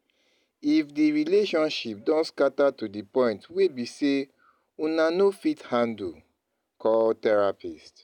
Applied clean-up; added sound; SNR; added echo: none; none; none; none.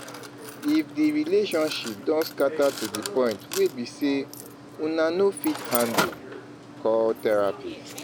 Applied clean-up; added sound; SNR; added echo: none; Mechanisms; 9 dB; none.